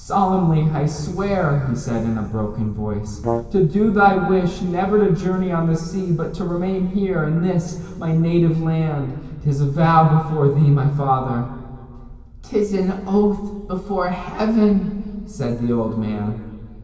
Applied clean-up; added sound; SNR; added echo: none; Brass instrument; 10 dB; reverberation time 2.5 s.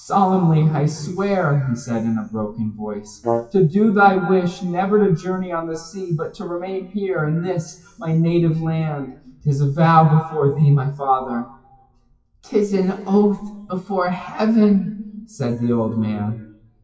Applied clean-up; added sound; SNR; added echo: classical method WPE with log-MMSE.